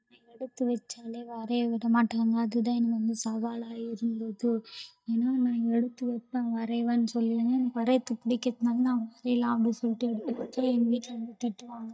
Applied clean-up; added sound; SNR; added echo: neural mask model DeepFilterNet 3.